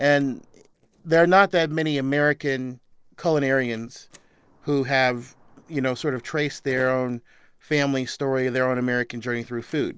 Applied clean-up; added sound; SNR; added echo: neural separator model SepFormer DNS4.